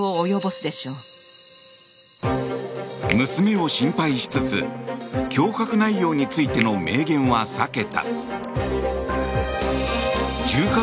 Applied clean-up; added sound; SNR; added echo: none; Finger snapping; 15 dB; none.